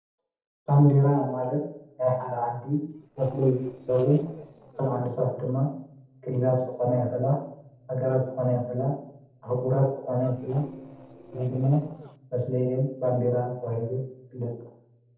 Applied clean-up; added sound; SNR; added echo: neural separator model SepFormer DNS4.